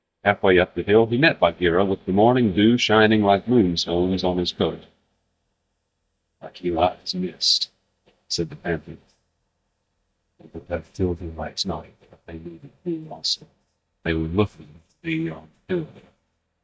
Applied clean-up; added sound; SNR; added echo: neural mask model DeepFilterNet 3.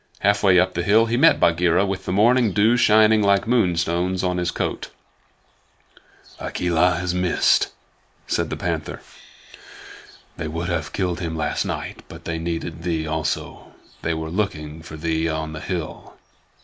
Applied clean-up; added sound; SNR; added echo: none; none; none; none.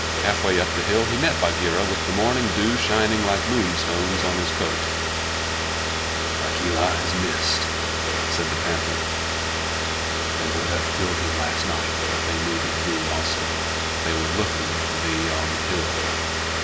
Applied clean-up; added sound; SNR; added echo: none; Car; -3 dB; none.